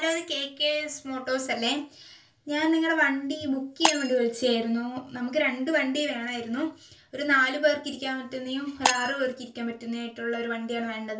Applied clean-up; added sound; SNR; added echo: none; Shatter; 8 dB; reverberation time 0.3 s.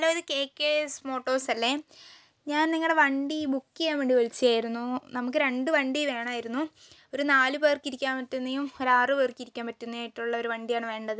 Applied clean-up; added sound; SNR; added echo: none; none; none; none.